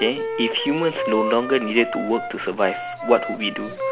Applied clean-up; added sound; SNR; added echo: none; Wind instrument, woodwind instrument; 6 dB; none.